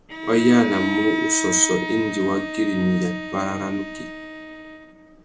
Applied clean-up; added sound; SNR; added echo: none; Bowed string instrument; 6 dB; none.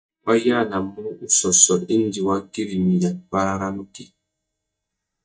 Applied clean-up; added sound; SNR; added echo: neural mask model DeepFilterNet 3.